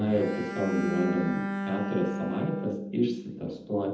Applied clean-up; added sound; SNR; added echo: none; Bowed string instrument; 4 dB; reverberation time 0.8 s.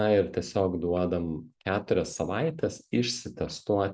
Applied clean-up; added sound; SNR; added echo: none; none; none; none.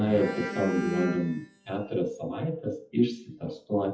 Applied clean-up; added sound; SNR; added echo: classical method WPE with log-MMSE.